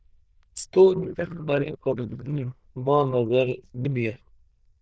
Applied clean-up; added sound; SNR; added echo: neural diffusion model UNIVERSE++.